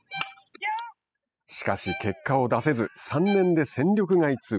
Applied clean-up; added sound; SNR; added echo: classical method spectral subtraction.